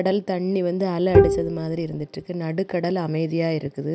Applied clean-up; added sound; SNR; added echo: none; Bowed string instrument; -4 dB; none.